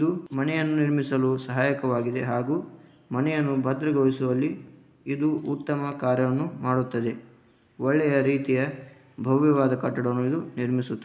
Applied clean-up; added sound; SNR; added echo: none; none; none; none.